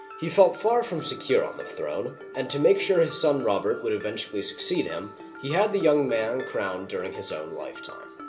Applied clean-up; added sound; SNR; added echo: none; Mallet percussion; 17 dB; reverberation time 2.8 s.